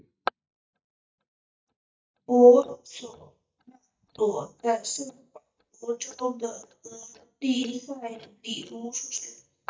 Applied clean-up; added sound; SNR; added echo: neural mask model DeepFilterNet 3.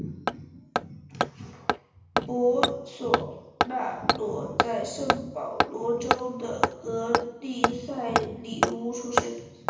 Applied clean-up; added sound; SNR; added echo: none; Hammer; -2 dB; reverberation time 0.9 s.